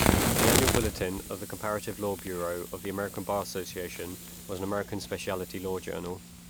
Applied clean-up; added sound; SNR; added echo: none; Fire; -2 dB; none.